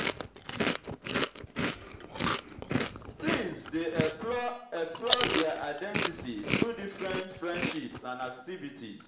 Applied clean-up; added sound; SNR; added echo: none; Chewing, mastication; -4 dB; reverberation time 0.7 s.